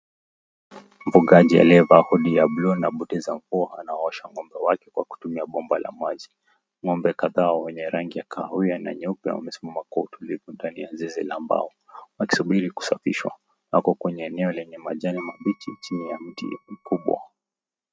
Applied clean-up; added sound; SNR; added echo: neural mask model RNNoise.